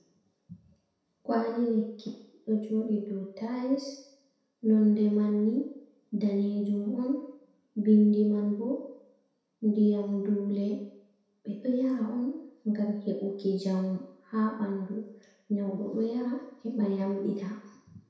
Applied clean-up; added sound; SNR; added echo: none; none; none; reverberation time 0.7 s.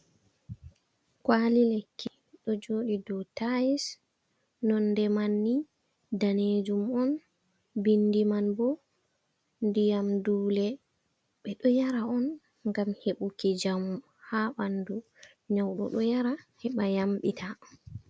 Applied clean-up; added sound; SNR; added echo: none; none; none; none.